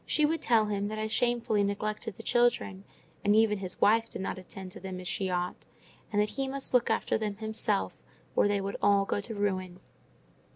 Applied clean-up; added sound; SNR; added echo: none; none; none; none.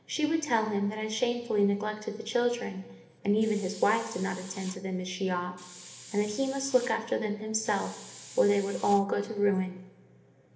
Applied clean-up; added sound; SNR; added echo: none; Hiss; 17 dB; reverberation time 1.0 s.